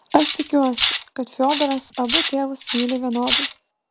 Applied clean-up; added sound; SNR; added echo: none; Cutlery, silverware; 3 dB; none.